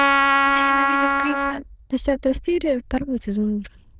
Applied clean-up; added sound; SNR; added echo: neural diffusion model UNIVERSE++.